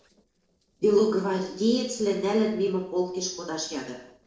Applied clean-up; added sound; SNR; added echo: neural separator model SepFormer DNS4.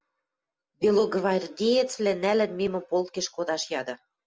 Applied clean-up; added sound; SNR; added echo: none; none; none; none.